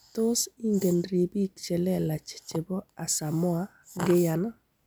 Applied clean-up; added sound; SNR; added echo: none; none; none; none.